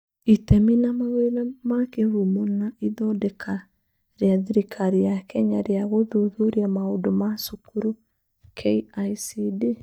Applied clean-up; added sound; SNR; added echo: neural mask model DeepFilterNet 3.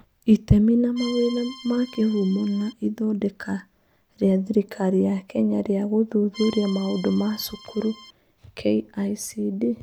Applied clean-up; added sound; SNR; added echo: none; Accordion; 18 dB; none.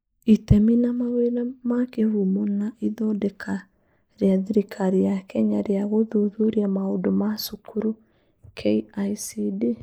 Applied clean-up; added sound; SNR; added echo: neural mask model Resemble Enhance denoiser.